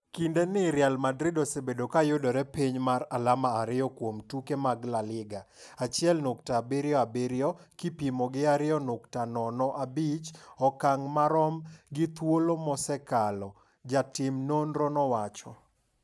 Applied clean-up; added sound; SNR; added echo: none; none; none; none.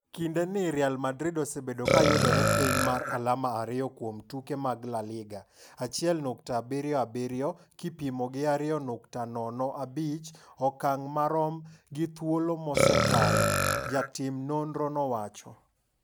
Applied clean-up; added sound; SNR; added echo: none; Burping, eructation; -3 dB; none.